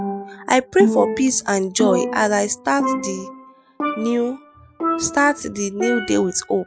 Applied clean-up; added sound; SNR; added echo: none; Percussion; 5 dB; none.